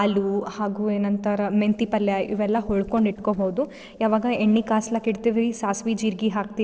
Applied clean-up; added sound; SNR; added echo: neural separator model SepFormer DNS4.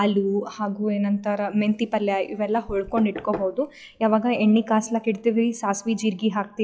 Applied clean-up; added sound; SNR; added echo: classical method log-MMSE.